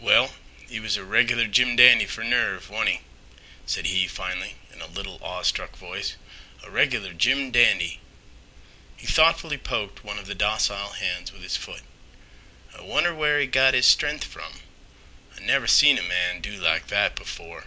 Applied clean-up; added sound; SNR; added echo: none; none; none; none.